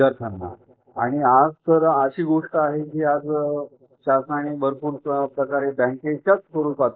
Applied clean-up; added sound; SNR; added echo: neural mask model Resemble Enhance denoiser.